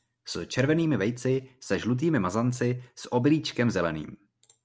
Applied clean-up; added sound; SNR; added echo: none; none; none; none.